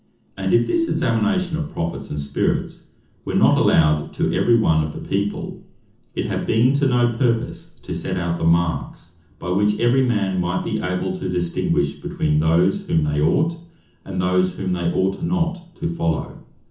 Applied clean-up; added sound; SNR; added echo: none; none; none; reverberation time 0.6 s.